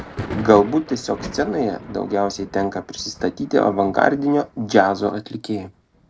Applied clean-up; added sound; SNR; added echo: none; Thunder; 16 dB; none.